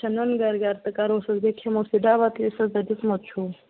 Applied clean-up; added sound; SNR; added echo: none; none; none; none.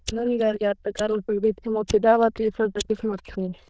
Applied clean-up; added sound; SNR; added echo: neural diffusion model UNIVERSE++.